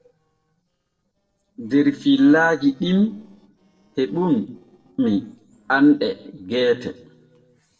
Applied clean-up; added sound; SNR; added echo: neural separator model SepFormer DNS4.